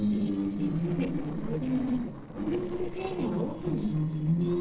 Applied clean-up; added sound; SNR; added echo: neural separator model SepFormer DNS4.